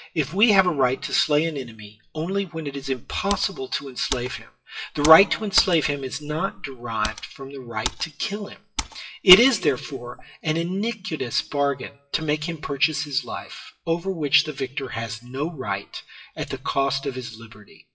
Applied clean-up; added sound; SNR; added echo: classical method WPE with log-MMSE.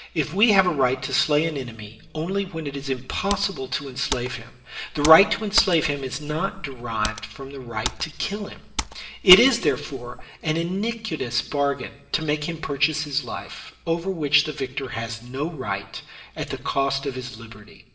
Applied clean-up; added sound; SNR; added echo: none; Computer keyboard; 10 dB; reverberation time 0.8 s.